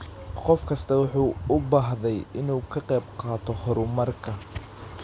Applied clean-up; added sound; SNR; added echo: none; none; none; none.